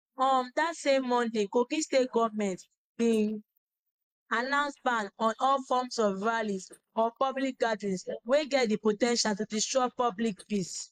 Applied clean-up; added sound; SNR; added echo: neural mask model Resemble Enhance denoiser.